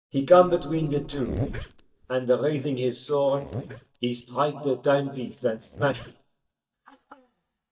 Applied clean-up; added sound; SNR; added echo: neural mask model DeepFilterNet 3.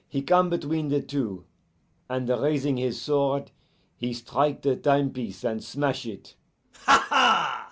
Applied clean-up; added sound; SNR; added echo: none; none; none; none.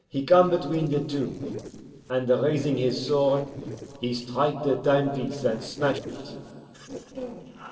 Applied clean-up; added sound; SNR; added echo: neural separator model SepFormer DNS4.